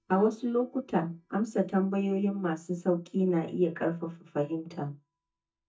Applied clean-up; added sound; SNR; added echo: neural mask model DeepFilterNet 3.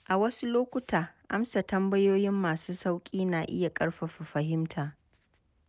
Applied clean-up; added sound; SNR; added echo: none; none; none; none.